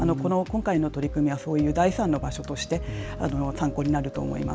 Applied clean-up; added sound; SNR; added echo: none; none; none; none.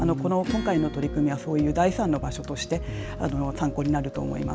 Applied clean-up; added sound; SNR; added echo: none; Acoustic guitar / Strum; 13 dB; none.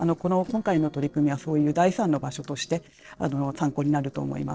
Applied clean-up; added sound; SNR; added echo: neural separator model SepFormer DNS4.